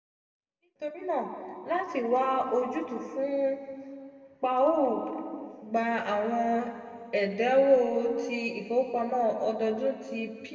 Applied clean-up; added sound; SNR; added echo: none; none; none; reverberation time 2.3 s.